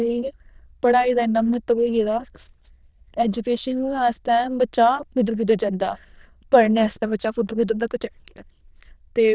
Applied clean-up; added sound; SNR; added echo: neural diffusion model UNIVERSE++.